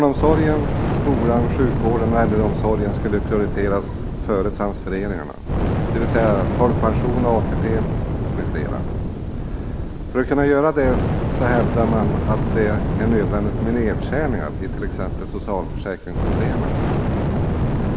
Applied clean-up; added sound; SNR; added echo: none; Fire; -1 dB; none.